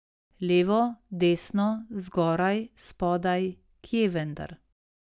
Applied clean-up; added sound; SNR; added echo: none; none; none; none.